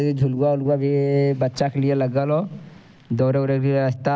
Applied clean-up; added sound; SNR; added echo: none; none; none; none.